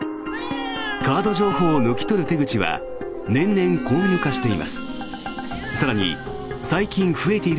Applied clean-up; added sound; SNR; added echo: none; Animal; 9 dB; none.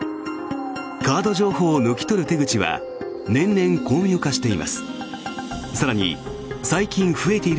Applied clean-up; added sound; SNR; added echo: none; none; none; none.